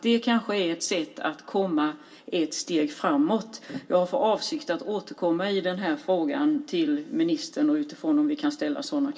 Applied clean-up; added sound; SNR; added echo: none; none; none; reverberation time 0.1 s.